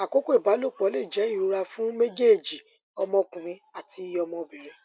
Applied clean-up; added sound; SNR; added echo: none; none; none; none.